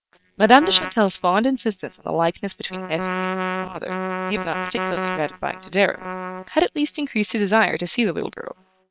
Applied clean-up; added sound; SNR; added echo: neural separator model SepFormer WHAM!.